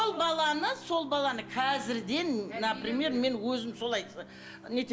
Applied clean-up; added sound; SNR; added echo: none; Bowed string instrument; 18 dB; none.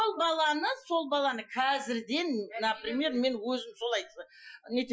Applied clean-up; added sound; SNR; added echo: classical method Wiener filter.